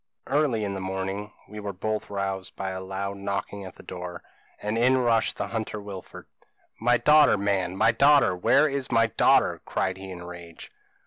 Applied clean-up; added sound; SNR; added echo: none; none; none; none.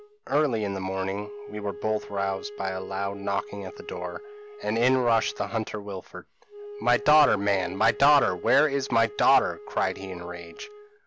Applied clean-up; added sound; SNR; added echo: none; Wind instrument, woodwind instrument; 15 dB; none.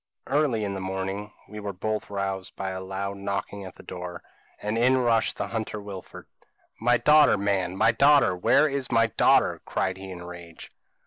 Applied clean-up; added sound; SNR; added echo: neural mask model Resemble Enhance denoiser.